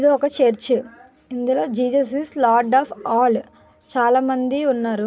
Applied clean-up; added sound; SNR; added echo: none; none; none; none.